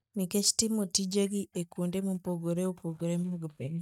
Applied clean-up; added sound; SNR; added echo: neural mask model DeepFilterNet 3.